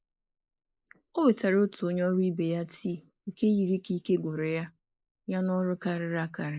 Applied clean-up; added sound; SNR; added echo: neural mask model Resemble Enhance denoiser.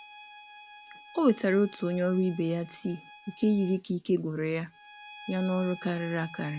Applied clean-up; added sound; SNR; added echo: none; Bowed string instrument; 20 dB; none.